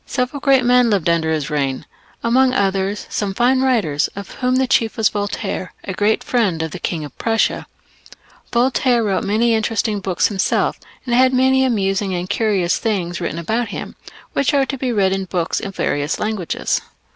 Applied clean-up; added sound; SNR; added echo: none; none; none; none.